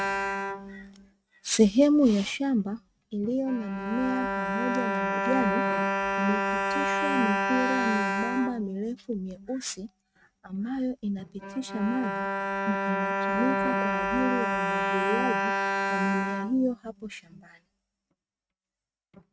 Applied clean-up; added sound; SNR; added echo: neural mask model RNNoise.